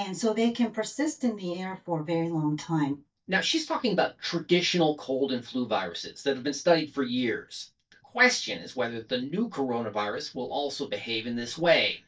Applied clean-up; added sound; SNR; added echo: neural mask model DeepFilterNet 3.